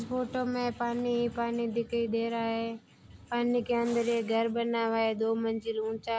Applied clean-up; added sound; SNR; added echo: none; none; none; none.